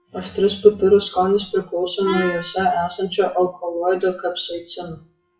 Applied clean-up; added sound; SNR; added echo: classical method WPE with log-MMSE.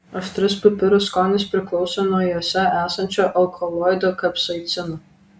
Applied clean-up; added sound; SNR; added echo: none; none; none; none.